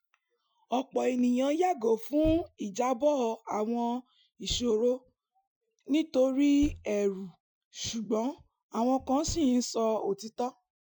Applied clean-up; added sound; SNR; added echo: classical method Wiener filter.